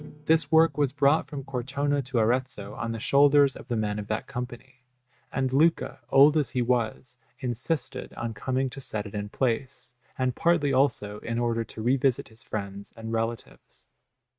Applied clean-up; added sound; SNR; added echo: neural mask model RNNoise.